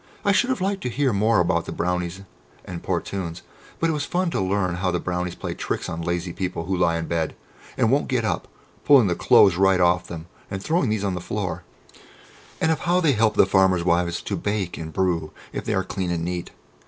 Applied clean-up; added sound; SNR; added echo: none; none; none; none.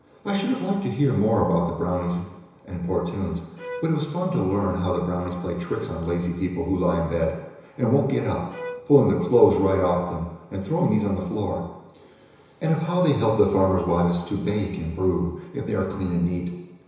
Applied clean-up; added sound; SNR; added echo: none; Bowed string instrument; 18 dB; reverberation time 1.0 s.